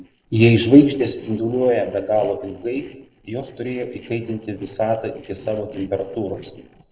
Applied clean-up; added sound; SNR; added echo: neural separator model SepFormer DNS4.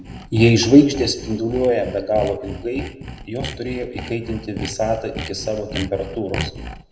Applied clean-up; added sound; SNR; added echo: none; Sawing; 11 dB; reverberation time 0.7 s.